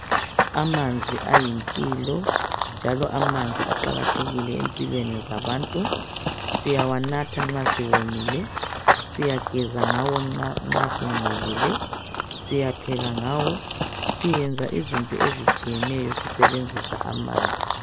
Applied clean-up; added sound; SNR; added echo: none; Run / Bird vocalization, bird call, bird song; -1 dB; none.